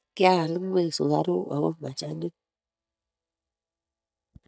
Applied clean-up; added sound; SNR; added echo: neural mask model DeepFilterNet 3.